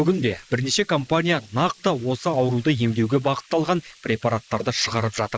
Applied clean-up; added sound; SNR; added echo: neural mask model Resemble Enhance denoiser.